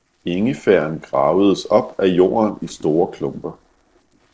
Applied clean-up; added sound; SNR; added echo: neural separator model SepFormer DNS4.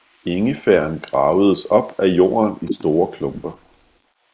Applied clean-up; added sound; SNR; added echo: neural mask model Resemble Enhance denoiser.